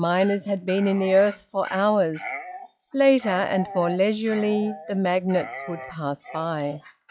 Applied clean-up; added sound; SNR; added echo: classical method log-MMSE.